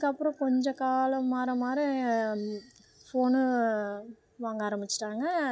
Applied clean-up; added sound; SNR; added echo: none; none; none; none.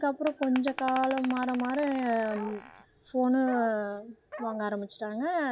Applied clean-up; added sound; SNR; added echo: none; Glass + Bark; 13 dB; none.